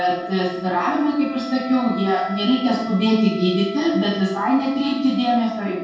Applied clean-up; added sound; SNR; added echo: none; Wind instrument, woodwind instrument; 14 dB; reverberation time 0.6 s.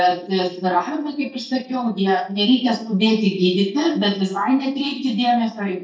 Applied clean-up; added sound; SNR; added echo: neural mask model DeepFilterNet 3.